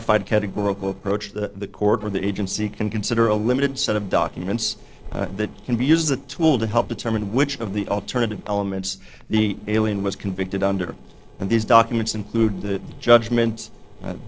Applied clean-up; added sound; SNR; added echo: neural separator model SepFormer DNS4.